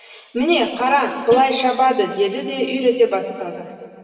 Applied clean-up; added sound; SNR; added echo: none; Guitar; 11 dB; reverberation time 2.3 s.